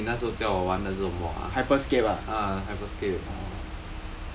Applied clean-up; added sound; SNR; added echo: none; none; none; none.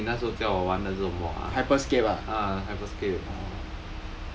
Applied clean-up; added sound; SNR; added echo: none; Slam / Wood; 20 dB; none.